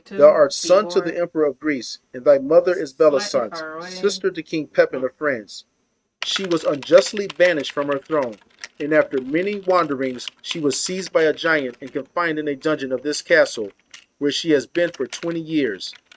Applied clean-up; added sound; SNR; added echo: neural mask model RNNoise.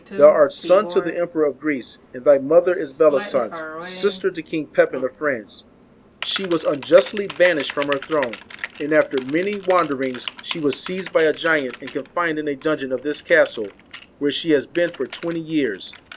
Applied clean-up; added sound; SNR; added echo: none; Typing; 16 dB; none.